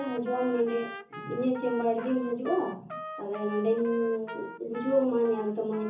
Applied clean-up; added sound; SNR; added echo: none; Trumpet; 13 dB; reverberation time 0.6 s.